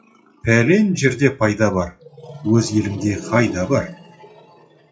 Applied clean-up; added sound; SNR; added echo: classical method WPE with log-MMSE.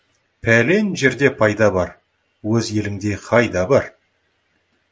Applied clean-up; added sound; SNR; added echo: none; none; none; none.